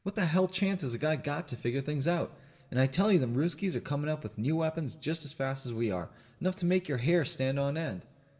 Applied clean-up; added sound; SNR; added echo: none; none; none; reverberation time 0.9 s.